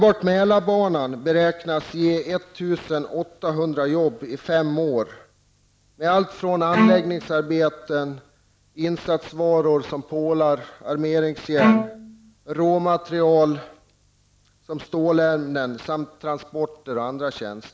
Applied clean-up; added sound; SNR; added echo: none; Bowed string instrument; 1 dB; none.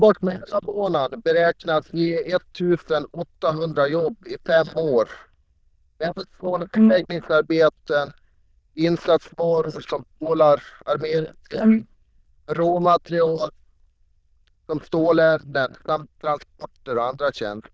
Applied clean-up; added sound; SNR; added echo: neural diffusion model UNIVERSE++.